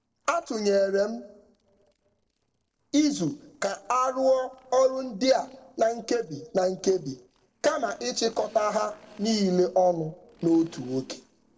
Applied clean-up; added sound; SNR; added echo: neural separator model SepFormer DNS4.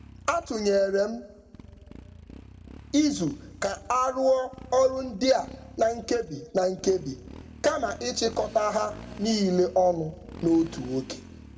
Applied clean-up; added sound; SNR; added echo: none; Motorcycle; 18 dB; reverberation time 0.8 s.